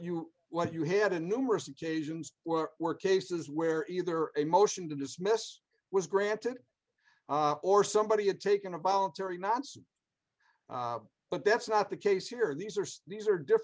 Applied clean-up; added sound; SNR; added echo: none; none; none; none.